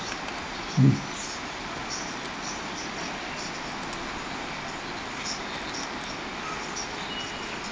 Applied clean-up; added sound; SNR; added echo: none; Wind instrument, woodwind instrument + Crumpling, crinkling; 16 dB; none.